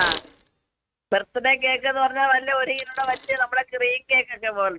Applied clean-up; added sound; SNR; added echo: neural mask model RNNoise.